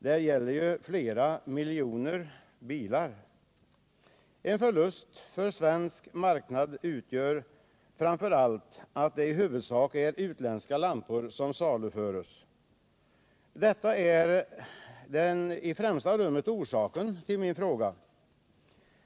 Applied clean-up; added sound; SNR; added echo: none; none; none; none.